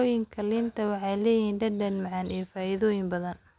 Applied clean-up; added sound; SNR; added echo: none; none; none; none.